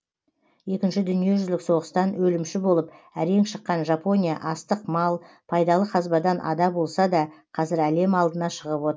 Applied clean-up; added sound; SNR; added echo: none; none; none; none.